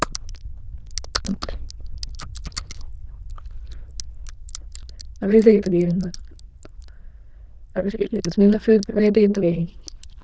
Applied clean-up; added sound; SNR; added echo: neural diffusion model UNIVERSE++.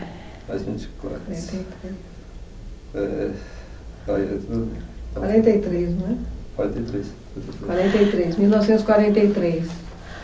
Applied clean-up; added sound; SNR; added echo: none; none; none; none.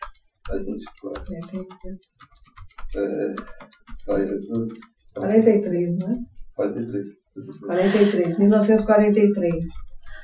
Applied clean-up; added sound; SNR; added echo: classical method Wiener filter.